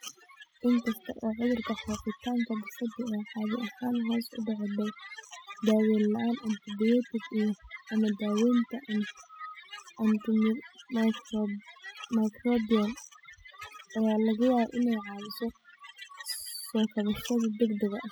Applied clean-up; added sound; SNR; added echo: classical method spectral subtraction.